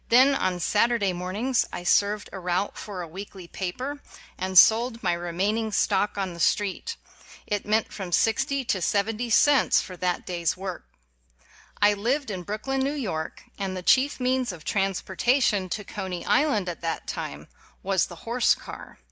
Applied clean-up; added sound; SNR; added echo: none; none; none; none.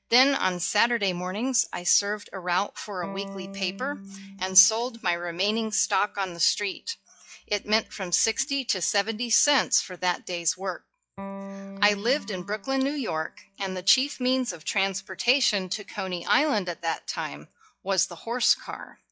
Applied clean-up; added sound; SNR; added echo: classical method log-MMSE.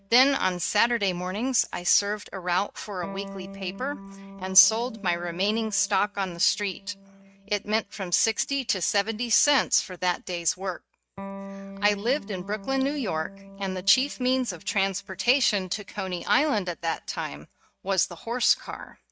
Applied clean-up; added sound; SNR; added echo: neural mask model RNNoise.